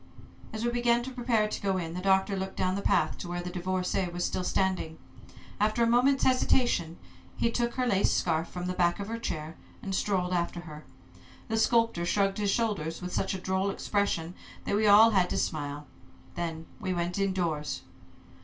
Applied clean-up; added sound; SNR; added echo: none; none; none; reverberation time 0.2 s.